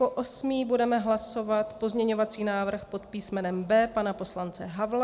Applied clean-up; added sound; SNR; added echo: none; none; none; none.